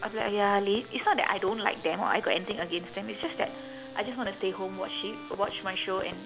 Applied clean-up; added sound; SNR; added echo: none; Bowed string instrument + Fireworks; 14 dB; none.